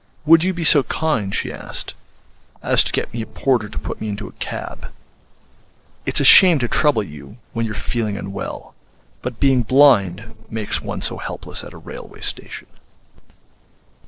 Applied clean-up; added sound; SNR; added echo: neural separator model SepFormer DNS4.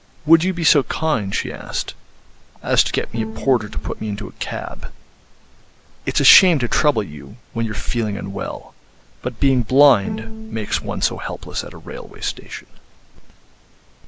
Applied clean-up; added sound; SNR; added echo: none; Bowed string instrument; 15 dB; none.